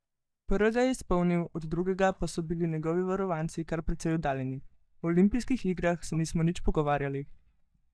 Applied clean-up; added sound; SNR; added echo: neural mask model DeepFilterNet 3.